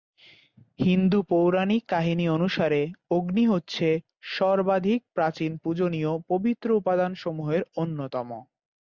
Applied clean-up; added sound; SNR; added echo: none; none; none; none.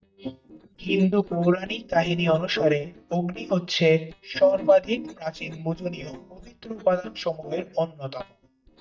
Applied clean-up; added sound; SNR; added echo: neural mask model DeepFilterNet 3.